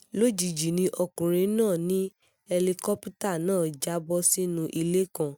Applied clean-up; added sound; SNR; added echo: none; none; none; none.